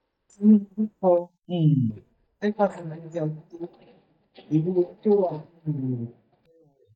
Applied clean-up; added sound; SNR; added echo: neural mask model DeepFilterNet 3.